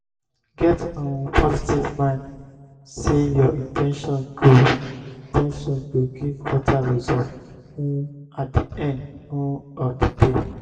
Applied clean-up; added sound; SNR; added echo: none; none; none; reverberation time 1.2 s.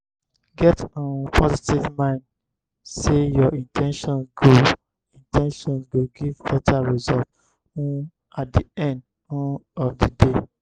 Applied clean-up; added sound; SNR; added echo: none; none; none; none.